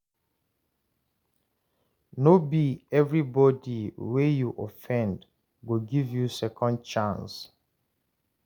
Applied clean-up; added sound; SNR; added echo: none; none; none; none.